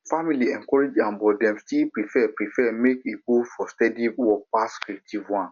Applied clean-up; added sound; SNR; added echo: none; none; none; none.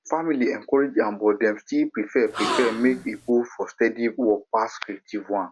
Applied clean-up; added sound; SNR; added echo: none; Gasp; 6 dB; none.